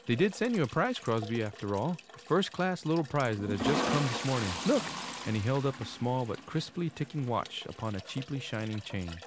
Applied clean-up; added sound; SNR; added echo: none; Toilet flush; 8 dB; none.